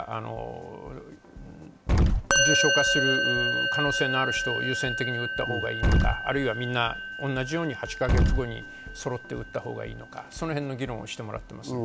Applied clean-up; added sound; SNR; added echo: none; Musical instrument + Explosion; -4 dB; none.